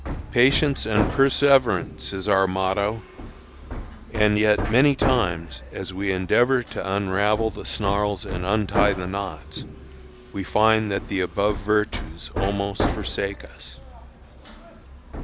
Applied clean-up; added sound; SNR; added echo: none; Hammer; 8 dB; none.